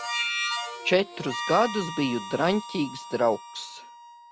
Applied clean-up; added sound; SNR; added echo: none; Harmonica; 7 dB; none.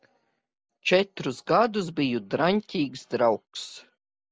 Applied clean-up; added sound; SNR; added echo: none; none; none; none.